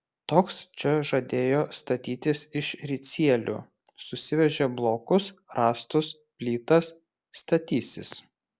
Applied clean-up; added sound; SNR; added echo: none; none; none; none.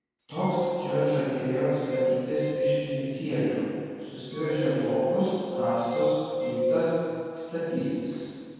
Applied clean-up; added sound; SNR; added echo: none; Glass; 1 dB; reverberation time 2.1 s.